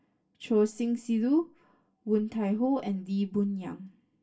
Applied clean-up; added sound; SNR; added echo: none; none; none; reverberation time 0.2 s.